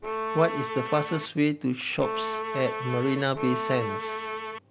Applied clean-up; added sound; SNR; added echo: none; Bowed string instrument; 4 dB; none.